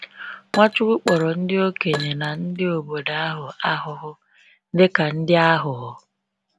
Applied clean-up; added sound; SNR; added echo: none; Glass; 12 dB; none.